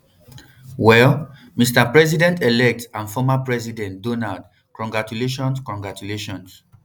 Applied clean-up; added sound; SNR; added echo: none; none; none; none.